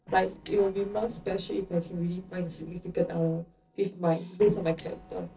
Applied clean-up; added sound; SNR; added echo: neural separator model SepFormer DNS4.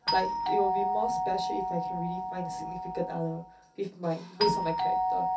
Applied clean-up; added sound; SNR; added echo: none; Doorbell; -3 dB; reverberation time 0.3 s.